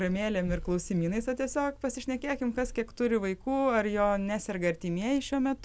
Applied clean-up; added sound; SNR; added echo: none; none; none; none.